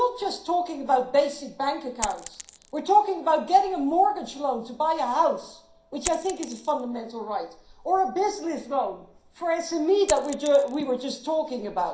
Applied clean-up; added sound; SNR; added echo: none; Coin (dropping); 18 dB; reverberation time 0.5 s.